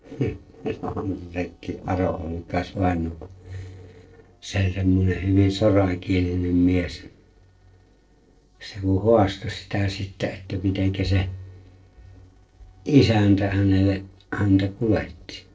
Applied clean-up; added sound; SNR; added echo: neural separator model SepFormer DNS4.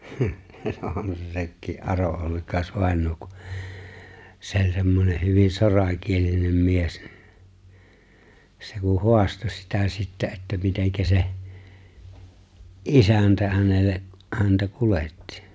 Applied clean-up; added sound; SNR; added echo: none; none; none; none.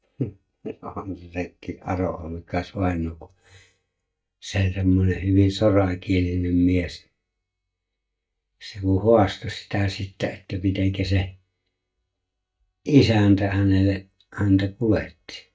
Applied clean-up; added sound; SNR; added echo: neural mask model DeepFilterNet 3.